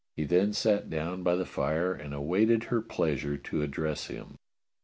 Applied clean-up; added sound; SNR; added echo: none; none; none; none.